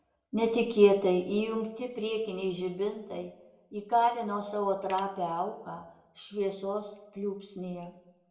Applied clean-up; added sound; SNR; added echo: none; Mechanisms; 17 dB; reverberation time 0.6 s.